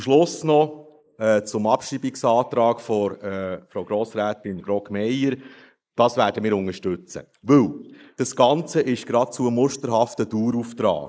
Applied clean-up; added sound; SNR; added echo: neural mask model Resemble Enhance denoiser.